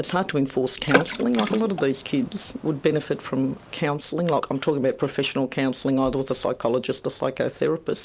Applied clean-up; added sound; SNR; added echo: none; Water / Splash, splatter; 6 dB; none.